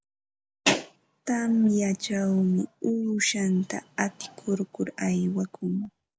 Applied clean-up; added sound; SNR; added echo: none; none; none; none.